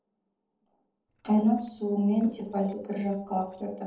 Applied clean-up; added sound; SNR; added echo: neural separator model SepFormer DNS4.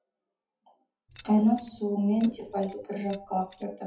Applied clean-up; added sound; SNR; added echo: classical method WPE with log-MMSE.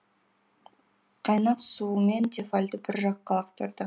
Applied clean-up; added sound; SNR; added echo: none; none; none; none.